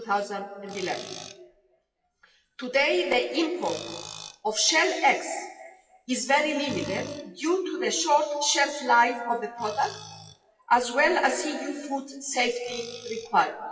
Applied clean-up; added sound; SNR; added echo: classical method WPE with log-MMSE.